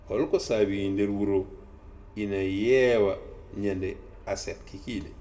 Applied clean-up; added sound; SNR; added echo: none; none; none; reverberation time 1.5 s.